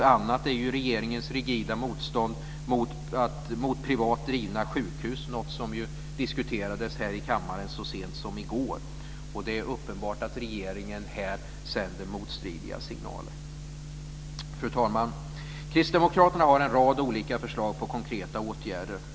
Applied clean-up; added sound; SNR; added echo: none; none; none; none.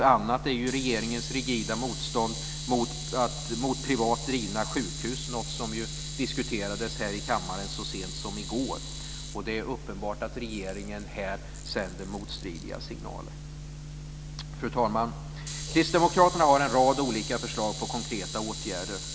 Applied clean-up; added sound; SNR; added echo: none; Camera; 11 dB; none.